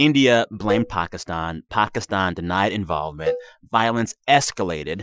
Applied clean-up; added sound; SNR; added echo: classical method Wiener filter.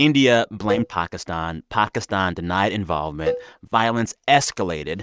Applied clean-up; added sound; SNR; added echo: neural mask model RNNoise.